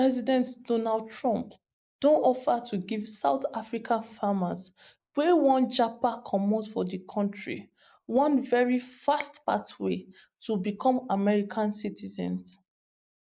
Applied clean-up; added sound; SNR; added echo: neural mask model Resemble Enhance denoiser.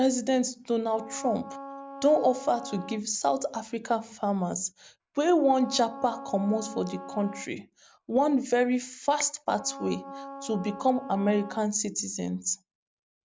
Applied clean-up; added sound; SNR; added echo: none; Wind instrument, woodwind instrument; 15 dB; none.